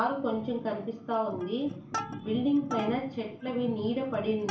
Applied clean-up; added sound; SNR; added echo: none; Plucked string instrument; 13 dB; reverberation time 0.4 s.